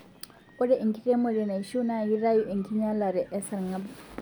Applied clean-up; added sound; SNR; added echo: none; none; none; none.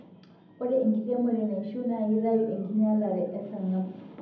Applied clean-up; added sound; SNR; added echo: none; none; none; reverberation time 0.8 s.